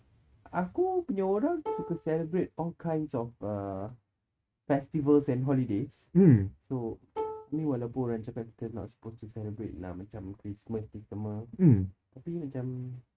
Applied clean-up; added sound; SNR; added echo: neural mask model RNNoise.